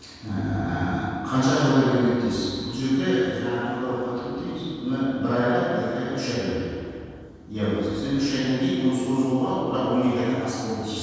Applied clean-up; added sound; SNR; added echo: none; none; none; reverberation time 2.1 s.